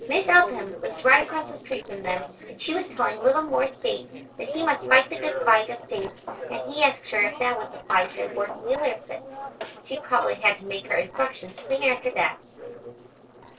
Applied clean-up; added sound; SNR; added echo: neural separator model SepFormer DNS4.